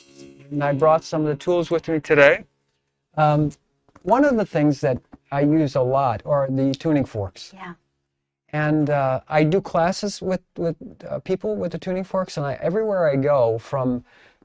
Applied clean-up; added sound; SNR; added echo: neural mask model RNNoise.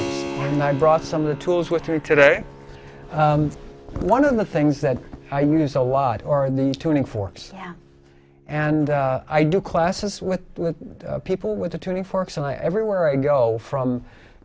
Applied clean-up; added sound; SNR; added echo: none; Keyboard (musical); 17 dB; none.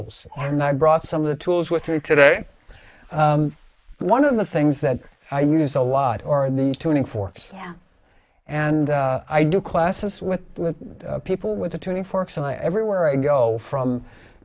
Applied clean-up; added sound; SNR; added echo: neural mask model Resemble Enhance denoiser.